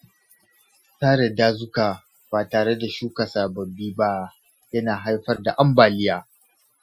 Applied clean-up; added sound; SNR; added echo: classical method Wiener filter.